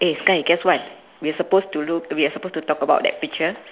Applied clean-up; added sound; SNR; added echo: none; none; none; none.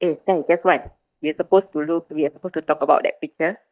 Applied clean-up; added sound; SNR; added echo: neural mask model DeepFilterNet 3.